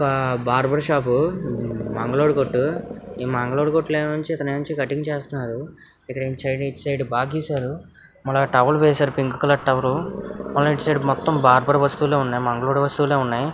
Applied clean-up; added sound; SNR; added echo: none; Animal; 13 dB; none.